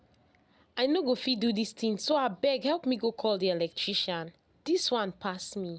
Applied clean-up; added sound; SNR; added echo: none; none; none; none.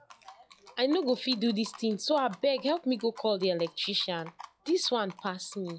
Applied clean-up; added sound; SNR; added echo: classical method log-MMSE.